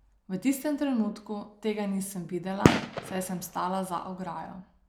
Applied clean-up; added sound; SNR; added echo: none; Gunshot, gunfire; -2 dB; none.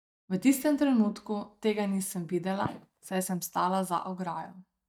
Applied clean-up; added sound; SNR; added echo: neural mask model DeepFilterNet 3.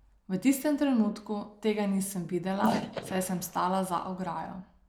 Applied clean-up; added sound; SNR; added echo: neural mask model Resemble Enhance denoiser.